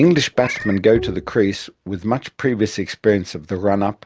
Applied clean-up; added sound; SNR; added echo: none; Bowed string instrument + Meow; 13 dB; none.